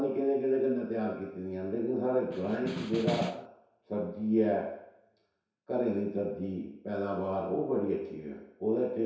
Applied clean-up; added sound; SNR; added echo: none; Snare drum; 5 dB; reverberation time 0.7 s.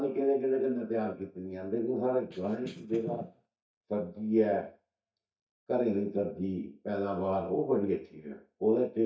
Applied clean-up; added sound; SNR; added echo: neural mask model DeepFilterNet 3.